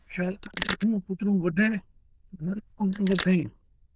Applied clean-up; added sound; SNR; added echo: neural diffusion model UNIVERSE++.